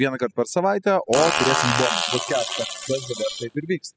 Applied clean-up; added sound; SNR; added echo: classical method spectral subtraction.